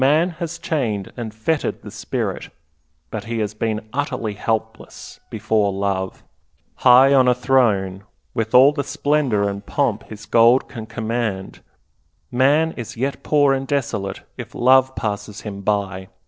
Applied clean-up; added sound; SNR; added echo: neural separator model SepFormer DNS4.